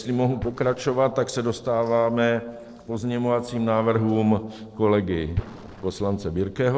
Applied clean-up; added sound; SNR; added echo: neural separator model SepFormer DNS4.